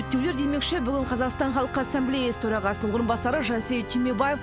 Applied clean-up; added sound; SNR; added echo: none; Organ; 9 dB; none.